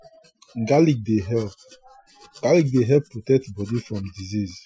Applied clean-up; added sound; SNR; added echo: classical method Wiener filter.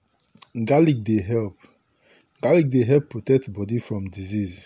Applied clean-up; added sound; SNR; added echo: none; none; none; none.